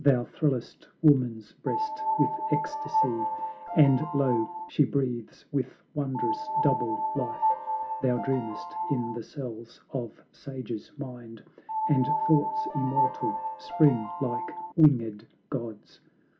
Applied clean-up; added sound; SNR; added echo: none; Piano; 2 dB; none.